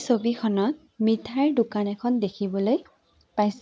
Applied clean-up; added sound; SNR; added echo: none; none; none; none.